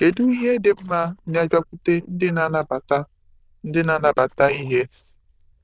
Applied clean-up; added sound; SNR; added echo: neural diffusion model UNIVERSE++.